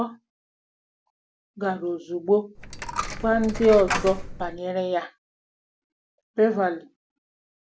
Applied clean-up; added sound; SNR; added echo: none; Coin (dropping); 4 dB; none.